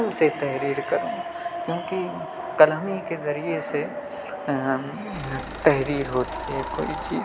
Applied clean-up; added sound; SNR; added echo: none; Engine; 12 dB; none.